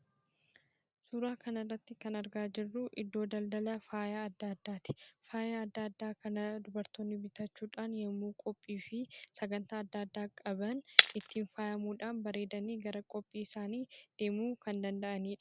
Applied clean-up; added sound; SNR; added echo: none; Shatter; -4 dB; none.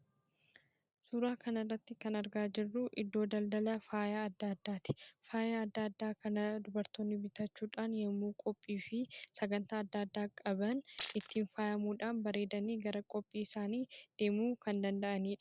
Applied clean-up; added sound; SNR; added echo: neural separator model SepFormer DNS4.